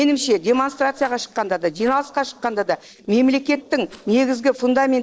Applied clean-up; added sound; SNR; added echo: neural separator model SepFormer DNS4.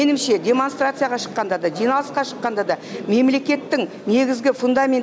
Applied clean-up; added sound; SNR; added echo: none; none; none; none.